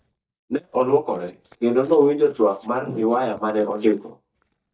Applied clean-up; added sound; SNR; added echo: neural mask model DeepFilterNet 3.